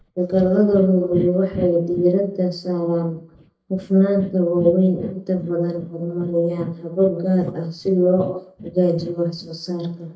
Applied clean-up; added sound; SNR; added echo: neural mask model DeepFilterNet 3.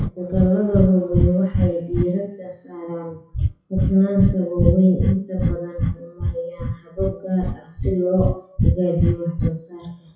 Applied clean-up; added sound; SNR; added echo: classical method WPE with log-MMSE.